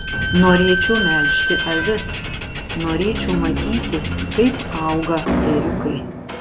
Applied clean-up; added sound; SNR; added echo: none; Squeak / Slam; 1 dB; none.